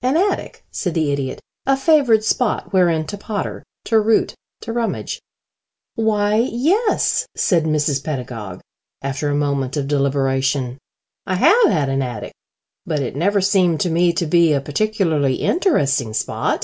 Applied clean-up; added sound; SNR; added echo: none; none; none; none.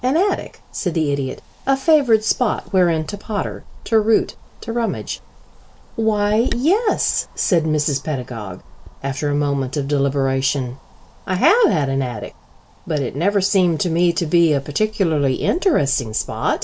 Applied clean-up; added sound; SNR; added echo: none; Wind; 17 dB; none.